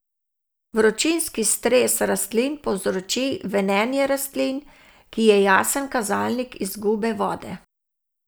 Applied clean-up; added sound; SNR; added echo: none; none; none; none.